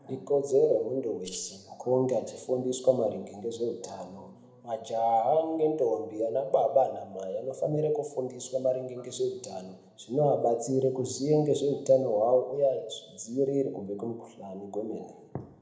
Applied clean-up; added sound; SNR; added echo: none; Rattle (instrument); 16 dB; reverberation time 0.8 s.